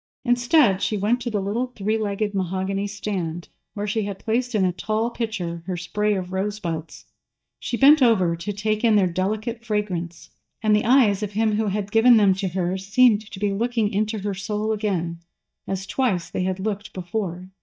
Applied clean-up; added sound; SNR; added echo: neural mask model DeepFilterNet 3.